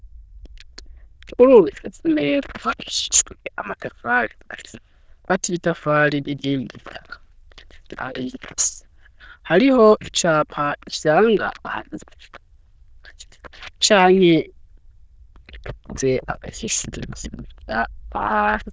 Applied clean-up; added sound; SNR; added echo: neural diffusion model UNIVERSE++.